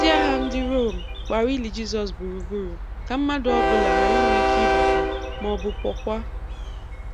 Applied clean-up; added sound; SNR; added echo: none; Train; -3 dB; none.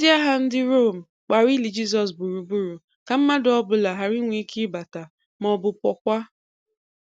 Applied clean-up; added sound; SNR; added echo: none; none; none; none.